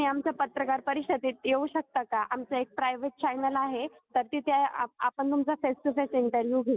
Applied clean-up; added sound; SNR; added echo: none; none; none; none.